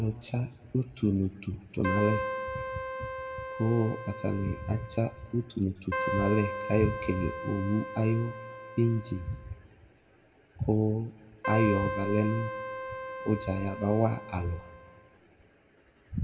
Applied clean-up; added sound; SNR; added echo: none; Keyboard (musical); 6 dB; reverberation time 1.0 s.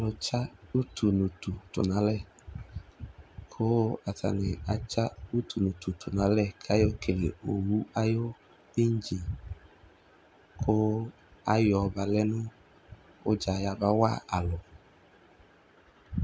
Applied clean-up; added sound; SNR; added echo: none; none; none; none.